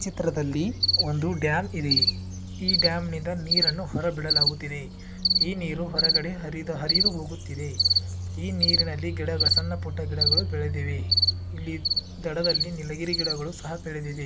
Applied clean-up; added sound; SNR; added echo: none; Cricket; -4 dB; none.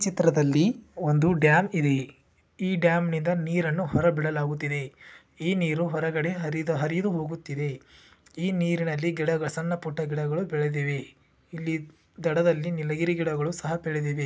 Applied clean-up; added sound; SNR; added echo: none; none; none; none.